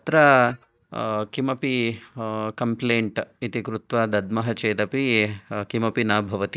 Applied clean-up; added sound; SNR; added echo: neural mask model DeepFilterNet 3.